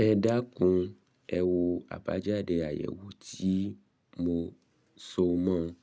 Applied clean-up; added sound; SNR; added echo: none; none; none; none.